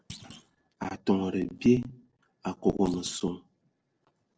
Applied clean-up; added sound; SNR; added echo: neural separator model SepFormer DNS4.